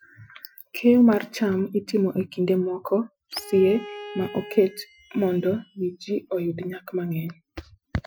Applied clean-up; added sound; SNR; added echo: classical method Wiener filter.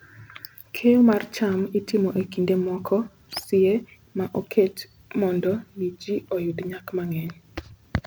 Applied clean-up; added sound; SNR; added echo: none; none; none; none.